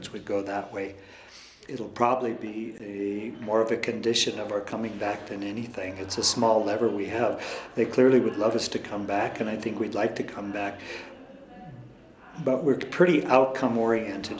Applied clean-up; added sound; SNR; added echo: none; none; none; none.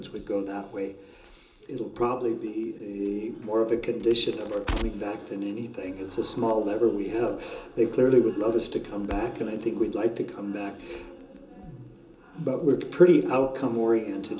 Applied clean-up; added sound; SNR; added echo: none; Crackle; 17 dB; reverberation time 0.2 s.